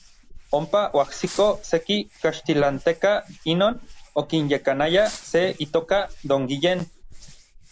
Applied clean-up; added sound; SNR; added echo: none; Fireworks + Hands; 19 dB; none.